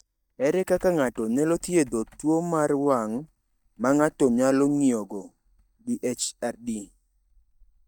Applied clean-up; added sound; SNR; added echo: neural mask model DeepFilterNet 3.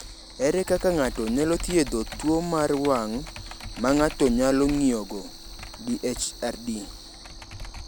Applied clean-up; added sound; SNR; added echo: none; Computer keyboard; 13 dB; none.